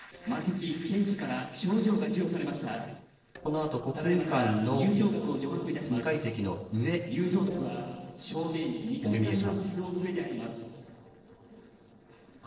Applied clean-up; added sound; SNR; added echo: neural separator model SepFormer DNS4.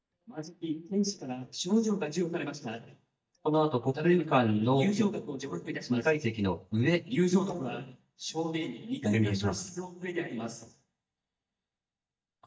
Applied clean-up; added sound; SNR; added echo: neural mask model DeepFilterNet 3.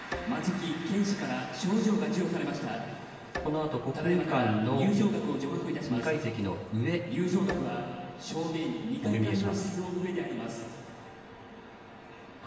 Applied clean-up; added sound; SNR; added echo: none; Bowed string instrument; 16 dB; reverberation time 1.3 s.